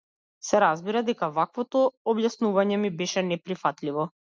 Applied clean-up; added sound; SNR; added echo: none; none; none; none.